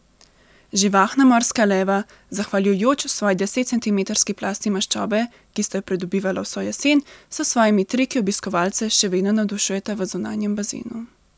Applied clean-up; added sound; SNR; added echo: none; none; none; none.